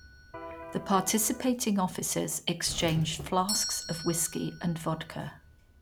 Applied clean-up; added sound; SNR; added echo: none; Electric guitar + Doorbell; 11 dB; none.